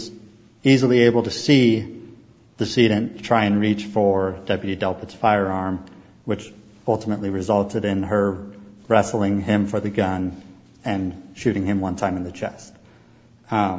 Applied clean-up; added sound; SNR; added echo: none; none; none; none.